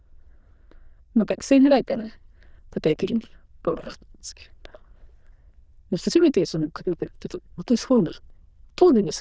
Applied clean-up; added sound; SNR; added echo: neural diffusion model UNIVERSE++.